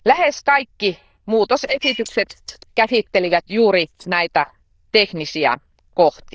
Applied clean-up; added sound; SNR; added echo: neural diffusion model UNIVERSE++.